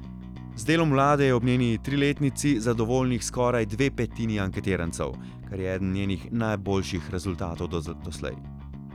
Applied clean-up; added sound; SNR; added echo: none; Bass guitar; 13 dB; none.